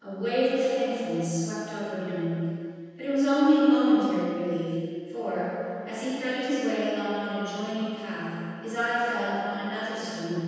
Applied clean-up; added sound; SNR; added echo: none; none; none; reverberation time 2.1 s.